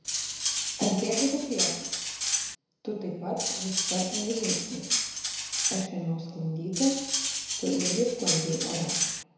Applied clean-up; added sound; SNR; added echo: none; Cutlery, silverware; -1 dB; reverberation time 1.0 s.